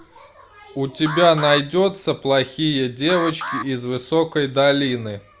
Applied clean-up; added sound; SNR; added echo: none; Alarm; 12 dB; none.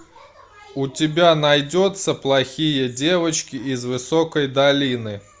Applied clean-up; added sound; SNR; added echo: none; none; none; none.